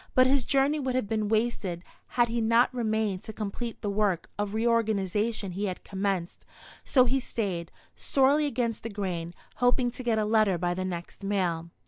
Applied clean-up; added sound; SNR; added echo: none; none; none; none.